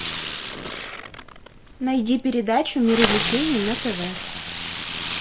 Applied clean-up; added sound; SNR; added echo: none; Fireworks; 1 dB; none.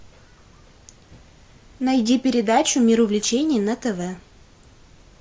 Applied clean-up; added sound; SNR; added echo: none; none; none; none.